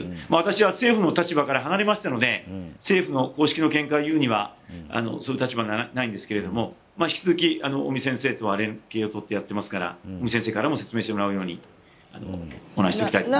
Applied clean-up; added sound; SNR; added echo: none; none; none; none.